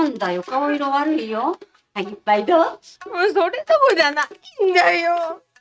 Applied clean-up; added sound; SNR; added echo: neural mask model RNNoise.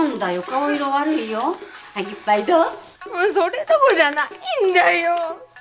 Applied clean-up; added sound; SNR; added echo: none; Crushing; 17 dB; none.